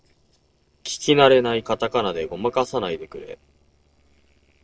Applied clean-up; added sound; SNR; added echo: neural separator model SepFormer DNS4.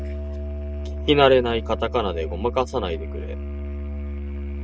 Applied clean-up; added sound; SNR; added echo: neural mask model RNNoise.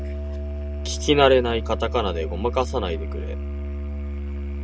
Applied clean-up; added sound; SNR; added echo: none; Musical instrument; 4 dB; none.